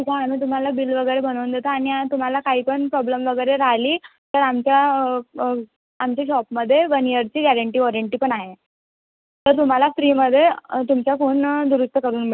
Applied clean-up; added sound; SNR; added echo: none; none; none; none.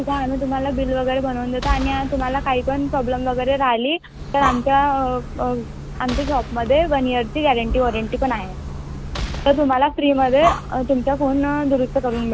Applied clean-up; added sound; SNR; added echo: none; Breathing + Boom; 8 dB; none.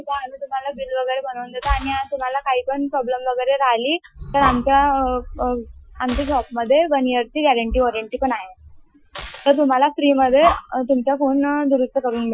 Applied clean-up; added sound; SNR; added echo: classical method Wiener filter.